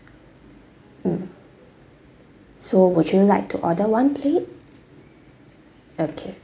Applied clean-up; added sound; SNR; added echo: none; none; none; none.